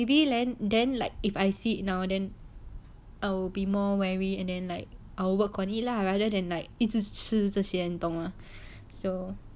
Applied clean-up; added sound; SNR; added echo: none; none; none; none.